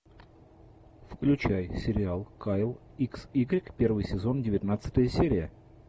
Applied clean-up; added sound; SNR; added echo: none; none; none; none.